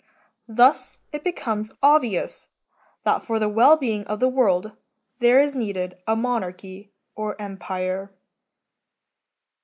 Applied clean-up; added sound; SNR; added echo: neural mask model Resemble Enhance denoiser.